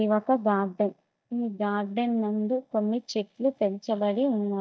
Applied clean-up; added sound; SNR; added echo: neural mask model DeepFilterNet 3.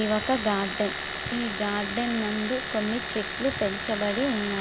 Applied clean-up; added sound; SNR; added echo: none; Domestic sounds, home sounds; 3 dB; none.